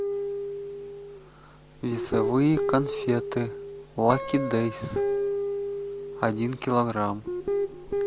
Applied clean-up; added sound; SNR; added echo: none; Guitar; 3 dB; none.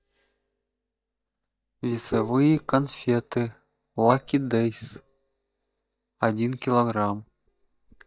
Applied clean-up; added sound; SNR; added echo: neural mask model DeepFilterNet 3.